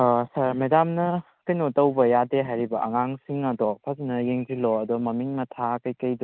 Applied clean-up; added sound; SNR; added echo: none; none; none; none.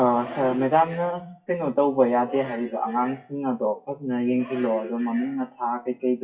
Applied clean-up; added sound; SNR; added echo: classical method WPE with log-MMSE.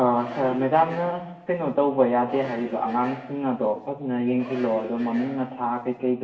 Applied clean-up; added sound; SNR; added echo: none; Subway, metro, underground; 16 dB; reverberation time 0.8 s.